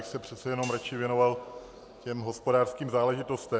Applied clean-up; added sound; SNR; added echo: none; Hi-hat; 19 dB; none.